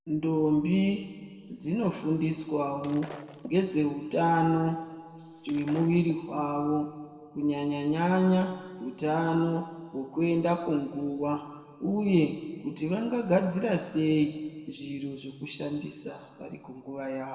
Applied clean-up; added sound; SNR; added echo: none; Shatter; 19 dB; reverberation time 1.8 s.